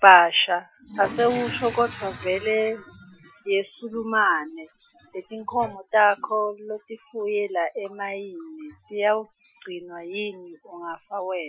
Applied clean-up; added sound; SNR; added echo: classical method Wiener filter.